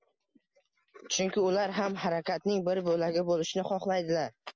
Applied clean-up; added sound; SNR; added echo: none; none; none; none.